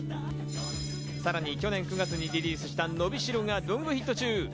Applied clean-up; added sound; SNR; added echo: none; Gong; 5 dB; none.